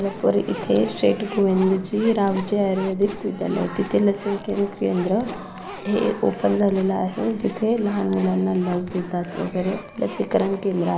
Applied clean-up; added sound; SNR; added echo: none; Zipper (clothing); 16 dB; none.